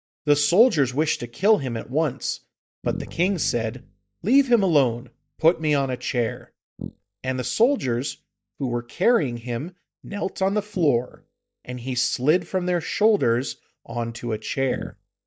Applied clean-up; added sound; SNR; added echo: neural mask model DeepFilterNet 3.